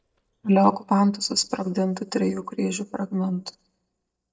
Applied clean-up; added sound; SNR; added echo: neural mask model DeepFilterNet 3.